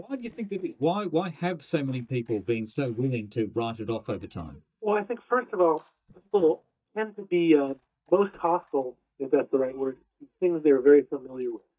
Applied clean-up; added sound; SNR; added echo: neural mask model DeepFilterNet 3.